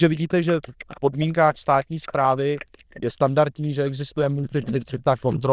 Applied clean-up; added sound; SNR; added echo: neural diffusion model UNIVERSE++.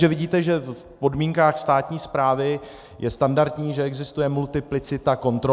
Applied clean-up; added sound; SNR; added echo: none; none; none; none.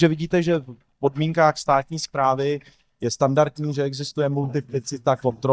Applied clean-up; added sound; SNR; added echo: neural mask model DeepFilterNet 3.